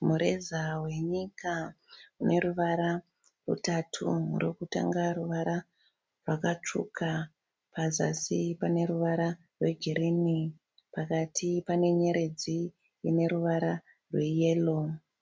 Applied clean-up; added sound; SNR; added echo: none; none; none; none.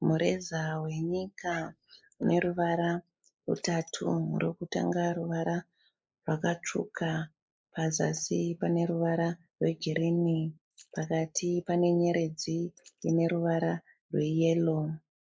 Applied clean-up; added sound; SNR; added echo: neural mask model Resemble Enhance denoiser.